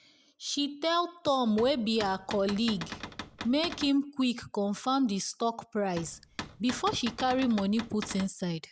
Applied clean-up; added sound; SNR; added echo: none; Cupboard open or close / Door; 12 dB; none.